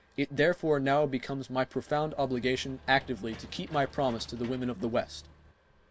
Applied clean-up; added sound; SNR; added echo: none; Engine / Mechanisms; 19 dB; none.